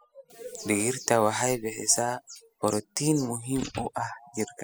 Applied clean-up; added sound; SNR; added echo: classical method spectral subtraction.